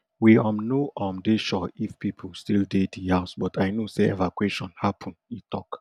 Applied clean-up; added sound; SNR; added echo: none; none; none; none.